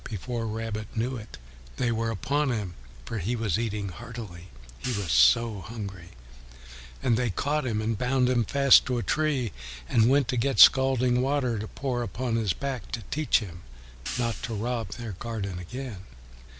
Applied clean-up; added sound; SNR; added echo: none; Hi-hat; 15 dB; none.